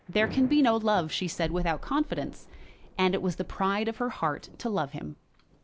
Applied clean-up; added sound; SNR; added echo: none; Thunder / Rain; 18 dB; none.